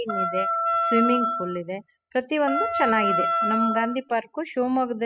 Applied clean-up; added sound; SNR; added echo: classical method spectral subtraction.